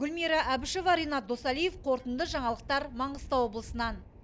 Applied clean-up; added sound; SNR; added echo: none; none; none; none.